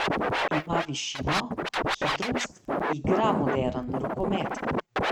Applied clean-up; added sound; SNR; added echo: neural mask model RNNoise.